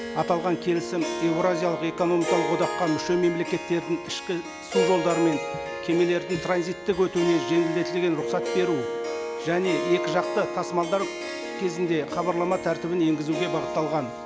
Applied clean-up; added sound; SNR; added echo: none; Harp; 5 dB; none.